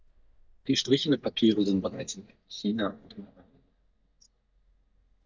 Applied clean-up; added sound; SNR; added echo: neural mask model DeepFilterNet 3.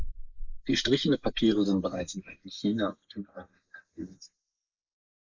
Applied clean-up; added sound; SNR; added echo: neural mask model Resemble Enhance denoiser.